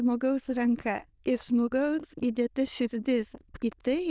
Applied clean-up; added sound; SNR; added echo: neural diffusion model UNIVERSE++.